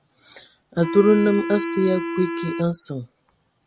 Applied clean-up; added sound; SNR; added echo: none; Wind instrument, woodwind instrument; 6 dB; none.